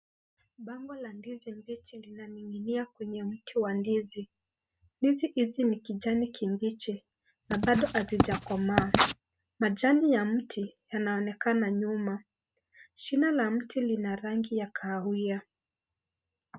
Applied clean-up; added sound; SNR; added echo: none; Writing; -1 dB; none.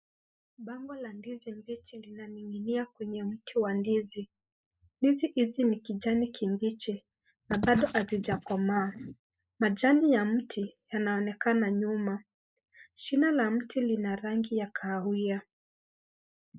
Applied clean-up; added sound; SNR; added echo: neural mask model Resemble Enhance denoiser.